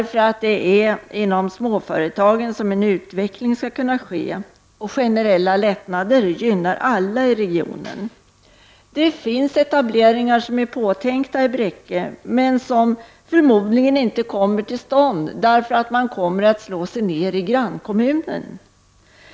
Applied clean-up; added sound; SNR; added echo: none; none; none; none.